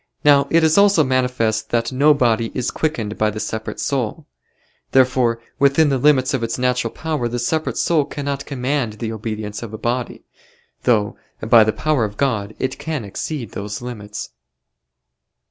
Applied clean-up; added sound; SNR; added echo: none; none; none; none.